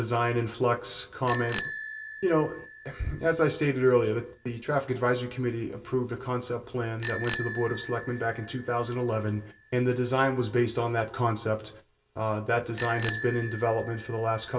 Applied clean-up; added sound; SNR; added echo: none; Bicycle bell; 6 dB; reverberation time 0.2 s.